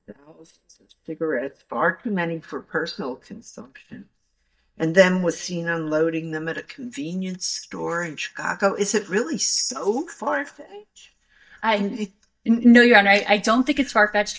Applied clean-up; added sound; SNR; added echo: neural mask model DeepFilterNet 3.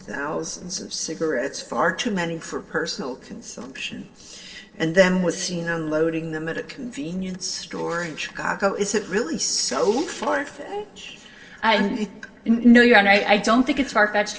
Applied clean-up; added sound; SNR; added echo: neural separator model SepFormer DNS4.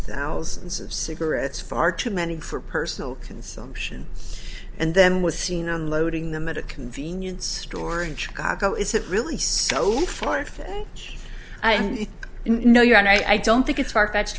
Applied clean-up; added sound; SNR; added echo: none; none; none; none.